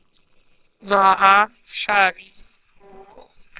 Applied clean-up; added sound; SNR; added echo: neural separator model SepFormer WHAMR!.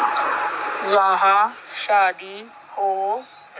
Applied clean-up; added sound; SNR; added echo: none; none; none; none.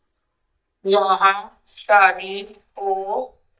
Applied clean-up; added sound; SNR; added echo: neural mask model DeepFilterNet 3.